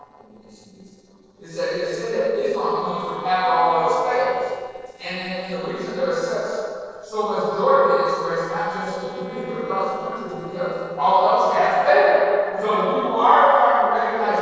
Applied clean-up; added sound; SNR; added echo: neural separator model SepFormer DNS4.